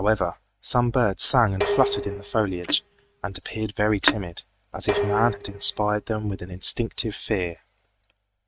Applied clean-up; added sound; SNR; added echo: neural mask model RNNoise.